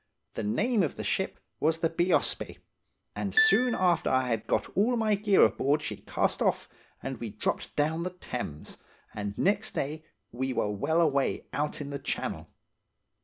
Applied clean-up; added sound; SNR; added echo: none; Piano; 2 dB; none.